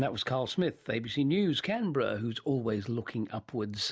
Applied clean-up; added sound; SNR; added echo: none; none; none; none.